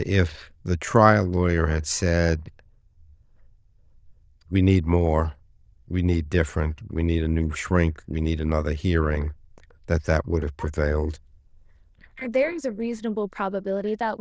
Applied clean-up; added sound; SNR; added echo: neural diffusion model UNIVERSE++.